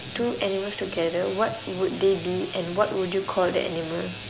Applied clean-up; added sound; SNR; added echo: none; Guitar; 13 dB; none.